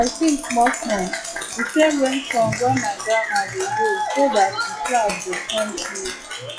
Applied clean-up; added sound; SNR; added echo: classical method log-MMSE.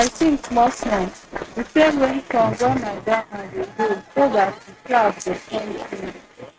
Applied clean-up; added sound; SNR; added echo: neural mask model RNNoise.